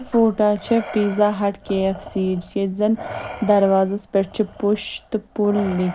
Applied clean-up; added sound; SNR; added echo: none; Respiratory sounds; 16 dB; none.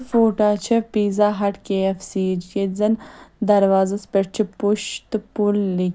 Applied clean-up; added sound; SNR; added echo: none; none; none; none.